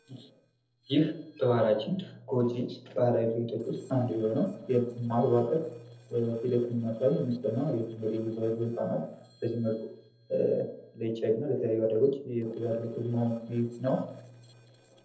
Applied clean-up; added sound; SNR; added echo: neural separator model SepFormer DNS4.